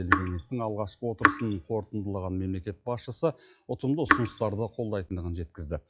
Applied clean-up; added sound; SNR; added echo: classical method log-MMSE.